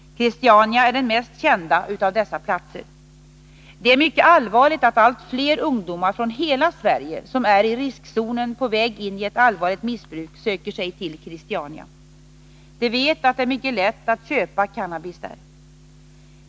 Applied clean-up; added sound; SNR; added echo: none; none; none; none.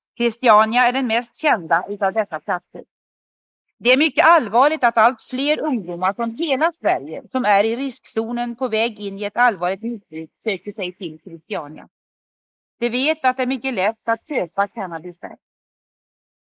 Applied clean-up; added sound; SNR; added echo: neural mask model Resemble Enhance denoiser.